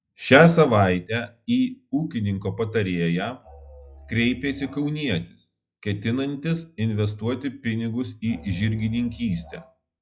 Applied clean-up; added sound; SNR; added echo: classical method log-MMSE.